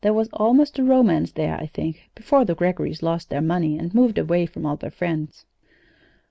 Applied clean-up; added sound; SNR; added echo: none; none; none; none.